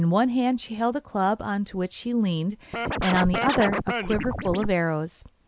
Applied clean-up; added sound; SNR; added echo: none; Scratching (performance technique); 3 dB; none.